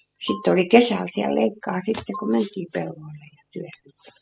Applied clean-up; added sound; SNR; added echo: classical method spectral subtraction.